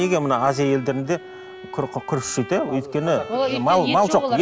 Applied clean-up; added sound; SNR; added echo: none; Bowed string instrument; 17 dB; none.